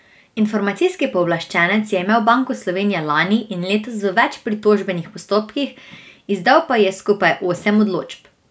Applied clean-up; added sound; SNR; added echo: none; none; none; none.